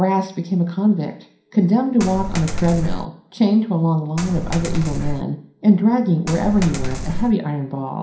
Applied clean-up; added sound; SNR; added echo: none; Coin (dropping); 4 dB; reverberation time 0.5 s.